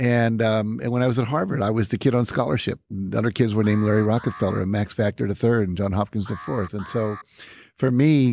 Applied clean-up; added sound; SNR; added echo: none; Alarm; 19 dB; none.